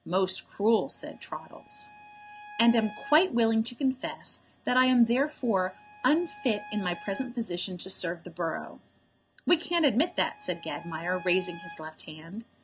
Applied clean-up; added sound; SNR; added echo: none; Bowed string instrument; 19 dB; none.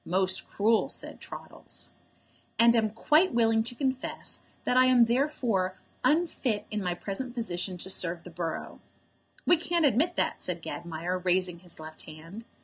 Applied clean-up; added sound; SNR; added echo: none; none; none; none.